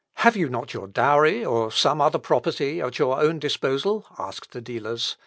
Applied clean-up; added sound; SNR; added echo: none; none; none; none.